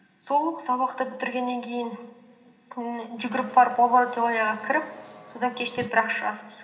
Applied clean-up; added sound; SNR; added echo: none; Car; 20 dB; reverberation time 2.7 s.